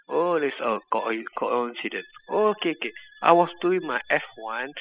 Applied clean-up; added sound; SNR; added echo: classical method spectral subtraction.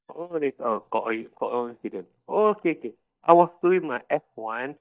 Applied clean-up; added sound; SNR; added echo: neural mask model DeepFilterNet 3.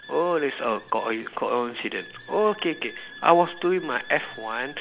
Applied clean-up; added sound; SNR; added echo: none; Wind instrument, woodwind instrument; 19 dB; none.